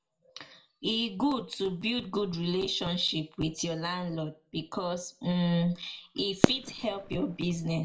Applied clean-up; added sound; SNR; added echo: none; Fireworks; -1 dB; reverberation time 0.3 s.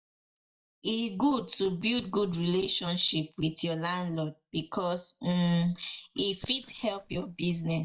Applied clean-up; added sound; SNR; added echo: neural mask model DeepFilterNet 3.